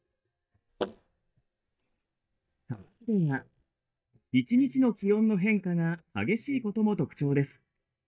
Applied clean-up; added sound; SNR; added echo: neural mask model DeepFilterNet 3.